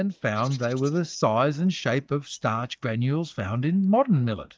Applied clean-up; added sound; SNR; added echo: neural mask model DeepFilterNet 3.